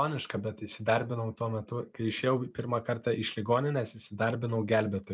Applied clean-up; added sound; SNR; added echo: none; none; none; none.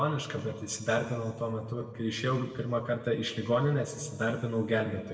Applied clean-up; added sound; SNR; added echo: none; none; none; reverberation time 1.5 s.